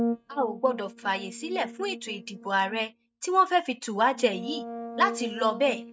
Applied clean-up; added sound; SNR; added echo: neural mask model DeepFilterNet 3.